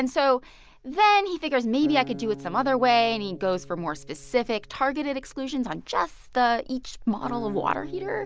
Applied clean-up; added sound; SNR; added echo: none; Acoustic guitar; 18 dB; none.